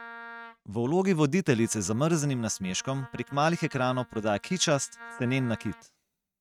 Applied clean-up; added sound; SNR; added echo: neural mask model RNNoise.